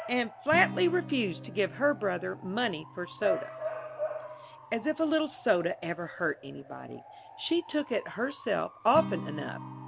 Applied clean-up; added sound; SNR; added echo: none; Bark / Motor vehicle (road) / Siren + Acoustic guitar; 10 dB; none.